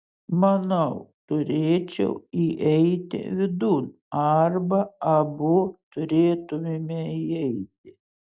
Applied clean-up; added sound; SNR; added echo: none; none; none; none.